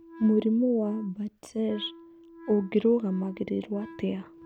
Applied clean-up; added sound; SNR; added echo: none; Wind instrument, woodwind instrument; 20 dB; none.